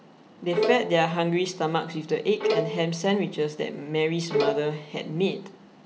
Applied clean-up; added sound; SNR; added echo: none; Bowed string instrument; 4 dB; none.